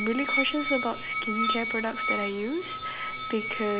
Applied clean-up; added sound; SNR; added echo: none; Musical instrument; 1 dB; none.